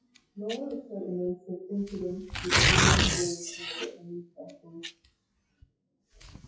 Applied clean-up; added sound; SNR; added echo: classical method WPE with log-MMSE.